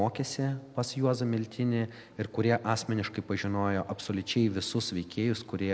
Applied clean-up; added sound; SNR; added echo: none; none; none; none.